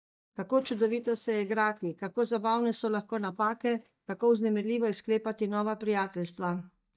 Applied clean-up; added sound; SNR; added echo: neural mask model DeepFilterNet 3.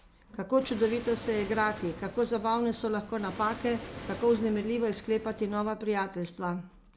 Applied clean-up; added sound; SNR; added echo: none; Waves, surf; 14 dB; none.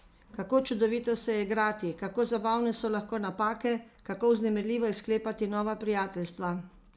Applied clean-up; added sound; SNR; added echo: none; none; none; none.